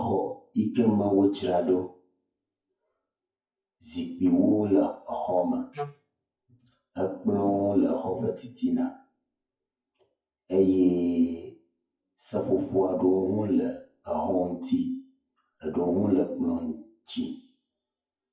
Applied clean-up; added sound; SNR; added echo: classical method WPE with log-MMSE.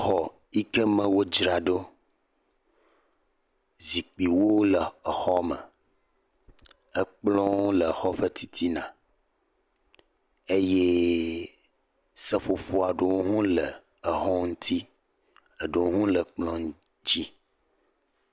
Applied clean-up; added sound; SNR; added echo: none; none; none; none.